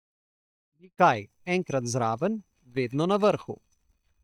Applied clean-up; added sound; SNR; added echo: neural mask model DeepFilterNet 3.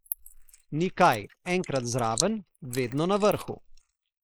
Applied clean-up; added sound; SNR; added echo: neural mask model Resemble Enhance denoiser.